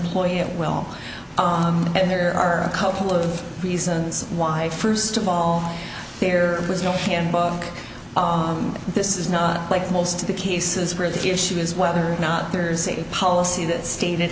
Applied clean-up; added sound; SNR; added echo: none; none; none; none.